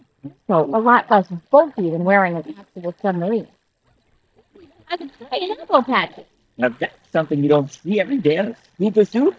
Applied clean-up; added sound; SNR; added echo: neural mask model DeepFilterNet 3.